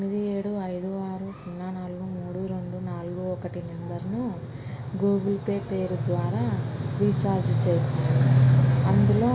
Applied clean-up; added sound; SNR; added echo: none; none; none; reverberation time 2.3 s.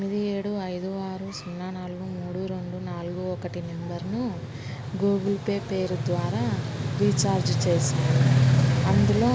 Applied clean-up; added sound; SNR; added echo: none; none; none; none.